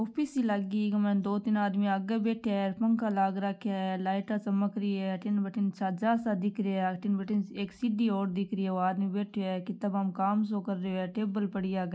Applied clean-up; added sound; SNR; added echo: none; none; none; none.